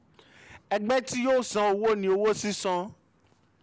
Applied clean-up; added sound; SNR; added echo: none; none; none; none.